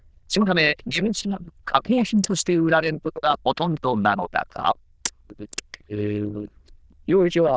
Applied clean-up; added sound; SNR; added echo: neural diffusion model UNIVERSE++.